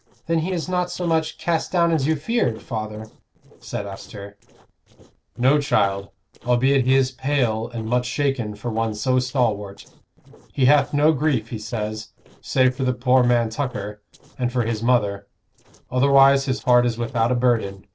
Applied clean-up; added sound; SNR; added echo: neural separator model SepFormer DNS4.